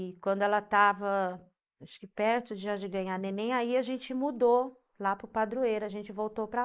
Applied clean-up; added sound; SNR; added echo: neural mask model Resemble Enhance denoiser.